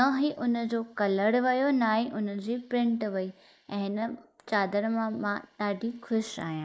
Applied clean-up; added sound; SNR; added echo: neural mask model Resemble Enhance denoiser.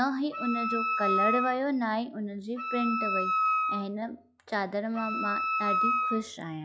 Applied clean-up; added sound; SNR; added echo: classical method log-MMSE.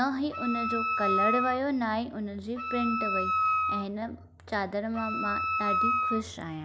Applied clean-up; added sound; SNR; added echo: none; Wind instrument, woodwind instrument; -2 dB; none.